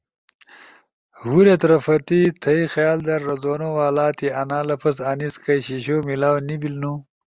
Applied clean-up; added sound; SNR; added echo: none; none; none; none.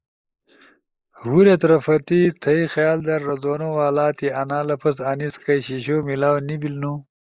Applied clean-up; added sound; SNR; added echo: neural mask model Resemble Enhance denoiser.